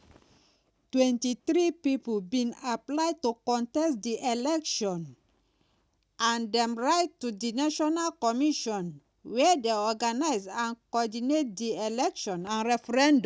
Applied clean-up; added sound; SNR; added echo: none; none; none; none.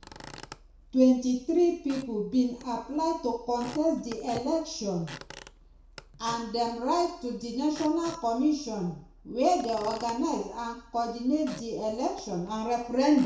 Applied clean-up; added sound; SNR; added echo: none; Squeak / Wood; 20 dB; reverberation time 0.6 s.